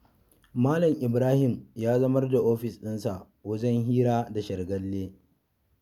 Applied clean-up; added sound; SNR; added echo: none; none; none; none.